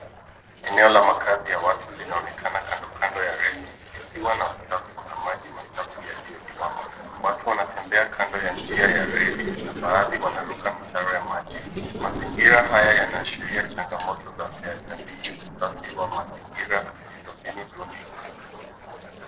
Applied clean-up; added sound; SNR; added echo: neural separator model SepFormer DNS4.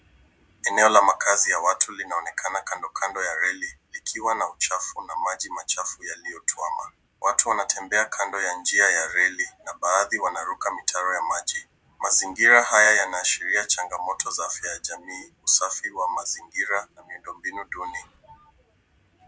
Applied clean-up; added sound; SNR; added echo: none; none; none; none.